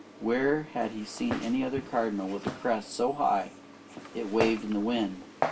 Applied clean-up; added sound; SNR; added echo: none; Walk, footsteps; 9 dB; reverberation time 0.2 s.